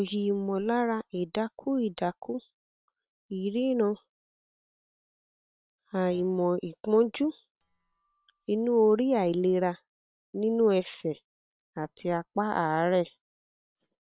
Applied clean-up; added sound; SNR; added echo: neural separator model SepFormer WHAM!.